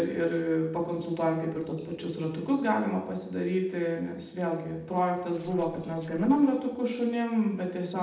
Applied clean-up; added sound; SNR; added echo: neural separator model SepFormer DNS4.